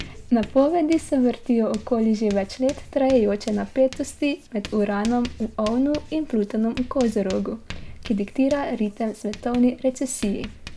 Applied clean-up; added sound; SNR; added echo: none; Writing; 16 dB; none.